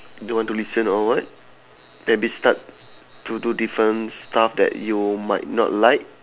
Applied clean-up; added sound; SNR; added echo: none; none; none; none.